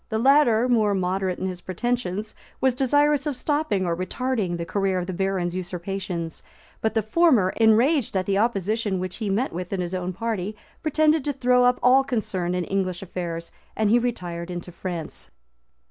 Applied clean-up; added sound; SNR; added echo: none; none; none; none.